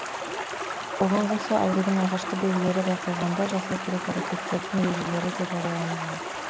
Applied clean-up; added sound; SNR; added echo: none; Stream; 5 dB; none.